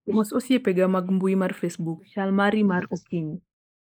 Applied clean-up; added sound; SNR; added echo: neural mask model Resemble Enhance denoiser.